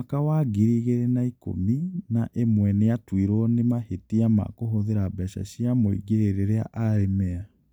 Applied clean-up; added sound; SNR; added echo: none; none; none; none.